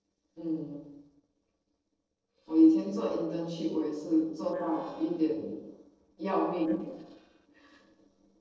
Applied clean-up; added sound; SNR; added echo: neural separator model SepFormer DNS4.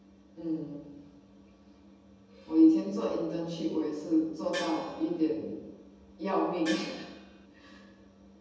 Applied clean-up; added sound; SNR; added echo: none; Gong; 11 dB; reverberation time 1.1 s.